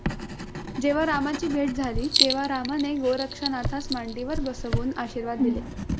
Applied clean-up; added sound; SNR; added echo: none; Writing; 1 dB; none.